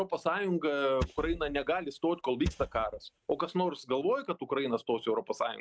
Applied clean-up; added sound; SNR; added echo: neural mask model RNNoise.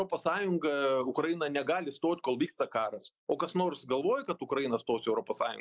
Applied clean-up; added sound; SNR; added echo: neural mask model Resemble Enhance denoiser.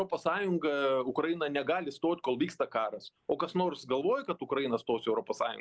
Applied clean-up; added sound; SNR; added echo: none; none; none; none.